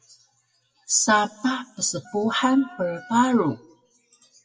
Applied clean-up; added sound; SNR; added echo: classical method WPE with log-MMSE.